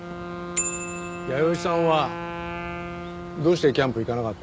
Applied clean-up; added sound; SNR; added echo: none; Wind instrument, woodwind instrument + Bicycle bell; 7 dB; none.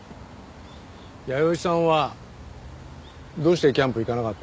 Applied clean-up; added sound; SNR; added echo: none; none; none; none.